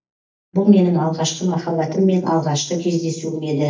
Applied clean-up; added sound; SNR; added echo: neural mask model DeepFilterNet 3.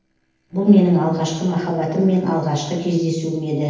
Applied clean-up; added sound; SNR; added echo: neural separator model SepFormer DNS4.